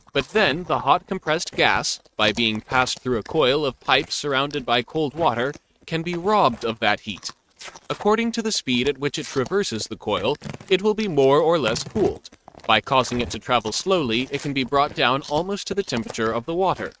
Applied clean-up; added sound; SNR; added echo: neural mask model RNNoise.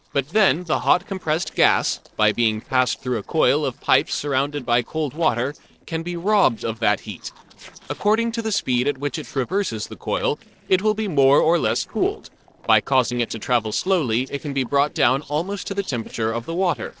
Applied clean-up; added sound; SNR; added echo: neural separator model SepFormer DNS4.